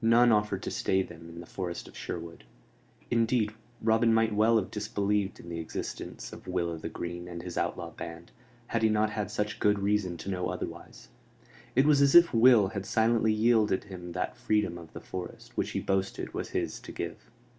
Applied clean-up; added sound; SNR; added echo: none; none; none; none.